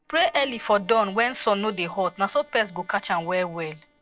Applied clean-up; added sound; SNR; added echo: neural separator model SepFormer DNS4.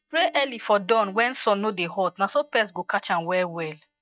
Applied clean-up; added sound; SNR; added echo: neural mask model DeepFilterNet 3.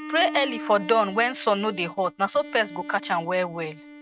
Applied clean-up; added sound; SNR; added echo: neural mask model RNNoise.